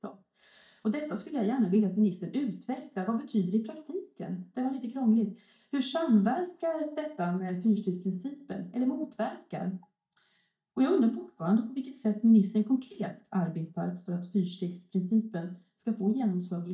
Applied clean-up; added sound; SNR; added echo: neural mask model DeepFilterNet 3.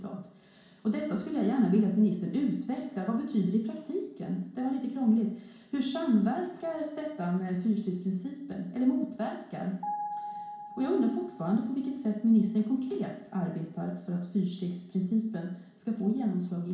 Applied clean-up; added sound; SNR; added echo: none; Piano; 12 dB; reverberation time 0.6 s.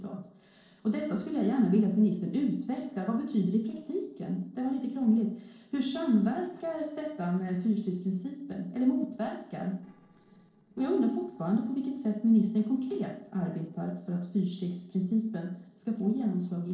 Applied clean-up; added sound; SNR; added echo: neural separator model SepFormer DNS4.